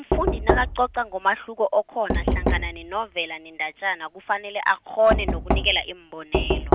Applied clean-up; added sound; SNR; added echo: none; Knock; 1 dB; none.